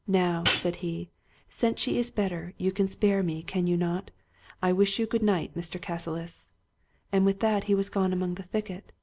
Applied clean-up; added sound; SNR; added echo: none; Hi-hat; 1 dB; none.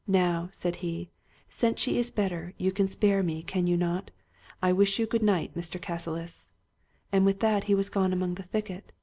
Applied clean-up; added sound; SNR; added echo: none; none; none; none.